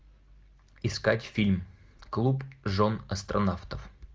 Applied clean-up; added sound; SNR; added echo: none; none; none; none.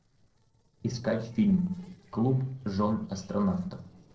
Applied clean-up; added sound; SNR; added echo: neural separator model SepFormer DNS4.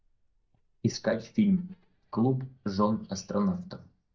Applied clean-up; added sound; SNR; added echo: neural mask model DeepFilterNet 3.